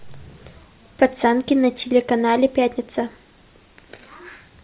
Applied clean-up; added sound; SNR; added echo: none; none; none; none.